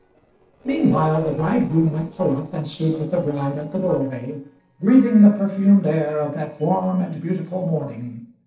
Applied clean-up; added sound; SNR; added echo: neural separator model SepFormer DNS4.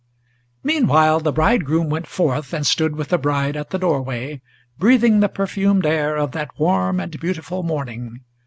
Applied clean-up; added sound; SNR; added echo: none; none; none; none.